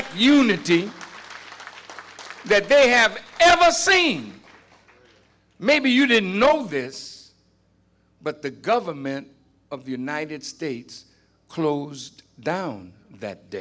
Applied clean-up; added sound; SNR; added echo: none; none; none; none.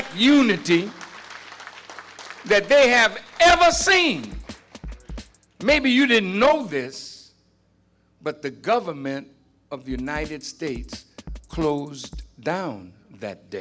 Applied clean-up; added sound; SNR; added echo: none; Drum kit; 20 dB; none.